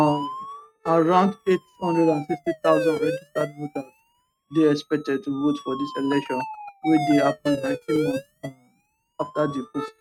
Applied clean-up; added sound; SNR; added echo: neural mask model RNNoise.